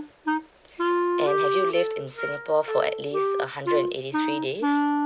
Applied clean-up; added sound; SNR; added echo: none; Wind instrument, woodwind instrument; -3 dB; none.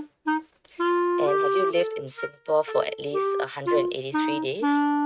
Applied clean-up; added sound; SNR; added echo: neural mask model RNNoise.